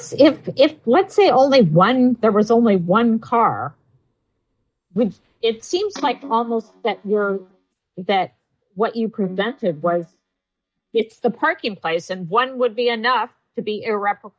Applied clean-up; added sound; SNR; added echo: neural mask model DeepFilterNet 3.